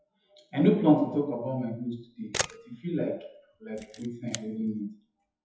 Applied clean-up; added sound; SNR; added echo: classical method WPE with log-MMSE.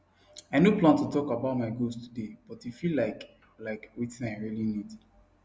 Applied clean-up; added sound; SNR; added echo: none; none; none; none.